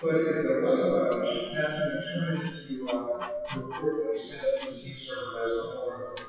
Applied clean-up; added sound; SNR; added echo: classical method WPE with log-MMSE.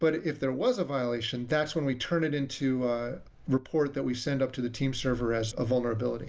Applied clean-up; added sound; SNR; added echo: none; none; none; none.